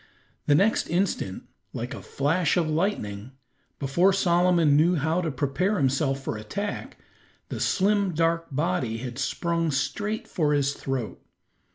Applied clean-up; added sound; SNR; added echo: none; none; none; none.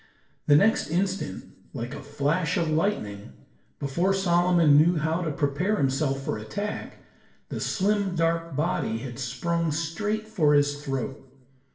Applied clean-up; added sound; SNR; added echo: none; none; none; reverberation time 0.7 s.